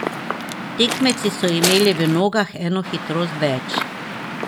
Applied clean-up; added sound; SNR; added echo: none; Waves, surf / Wind; 6 dB; none.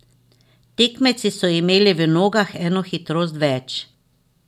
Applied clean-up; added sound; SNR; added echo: none; none; none; none.